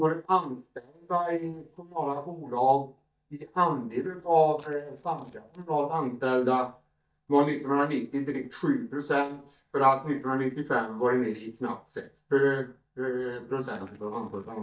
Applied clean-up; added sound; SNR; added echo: neural mask model DeepFilterNet 3.